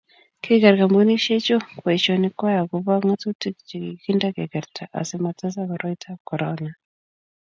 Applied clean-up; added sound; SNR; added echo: none; none; none; none.